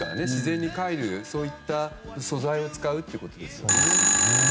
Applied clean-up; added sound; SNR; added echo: none; Telephone; -3 dB; none.